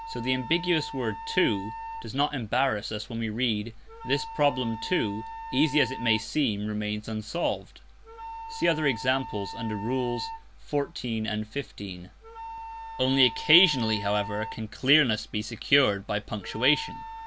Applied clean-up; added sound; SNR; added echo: none; Wind instrument, woodwind instrument; 12 dB; none.